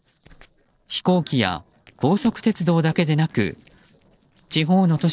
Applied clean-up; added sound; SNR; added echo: neural separator model SepFormer DNS4.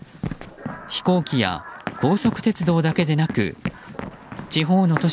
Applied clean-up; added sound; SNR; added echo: none; Run; 12 dB; none.